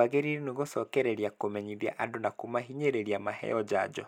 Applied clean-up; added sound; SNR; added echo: none; none; none; none.